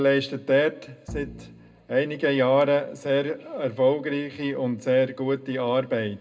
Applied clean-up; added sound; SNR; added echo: none; Bowed string instrument; 18 dB; reverberation time 0.2 s.